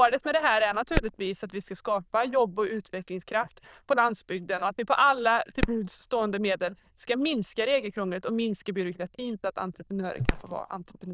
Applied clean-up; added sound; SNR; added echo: neural diffusion model UNIVERSE++.